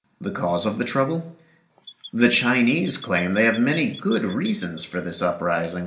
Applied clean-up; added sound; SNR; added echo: none; Squeak / Chirp, tweet; 11 dB; reverberation time 0.4 s.